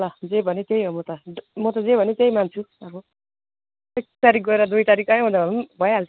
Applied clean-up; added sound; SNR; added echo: none; none; none; none.